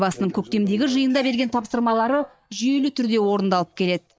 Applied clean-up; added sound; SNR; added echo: neural mask model DeepFilterNet 3.